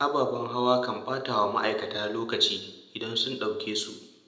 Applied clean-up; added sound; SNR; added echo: none; none; none; reverberation time 0.8 s.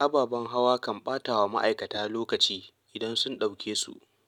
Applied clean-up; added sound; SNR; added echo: none; none; none; none.